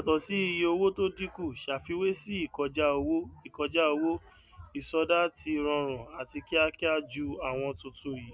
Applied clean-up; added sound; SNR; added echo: none; none; none; none.